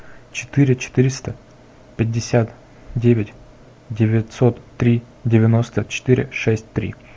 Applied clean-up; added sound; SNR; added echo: none; none; none; none.